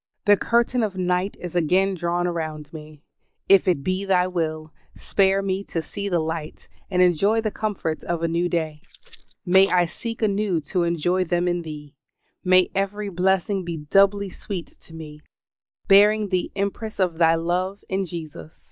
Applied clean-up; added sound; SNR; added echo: neural mask model Resemble Enhance denoiser.